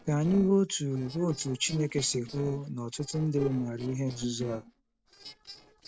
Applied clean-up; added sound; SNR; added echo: neural separator model SepFormer DNS4.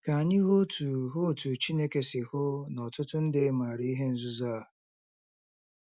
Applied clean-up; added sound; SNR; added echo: none; none; none; none.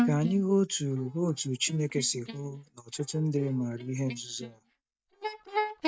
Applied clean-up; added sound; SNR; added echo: neural mask model DeepFilterNet 3.